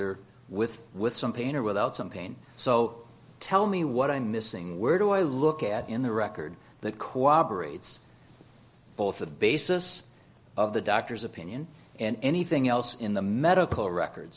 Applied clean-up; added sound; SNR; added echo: none; none; none; none.